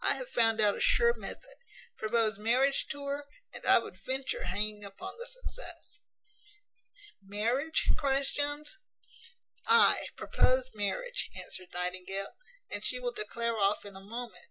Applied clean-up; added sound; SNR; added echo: none; none; none; none.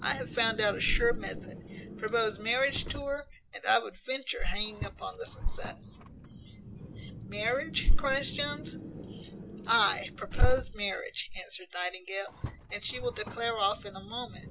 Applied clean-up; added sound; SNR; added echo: none; Car; 14 dB; none.